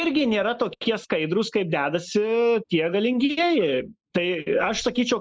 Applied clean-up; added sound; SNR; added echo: neural mask model Resemble Enhance denoiser.